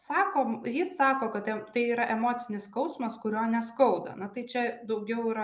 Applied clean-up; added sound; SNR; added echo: none; none; none; none.